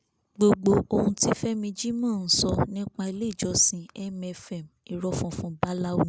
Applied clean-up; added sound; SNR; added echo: none; none; none; none.